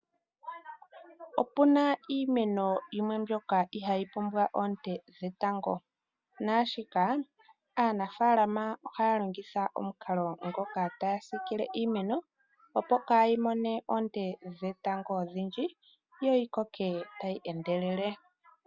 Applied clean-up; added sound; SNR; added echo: none; none; none; none.